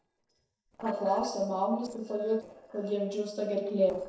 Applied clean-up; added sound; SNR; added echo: neural separator model SepFormer DNS4.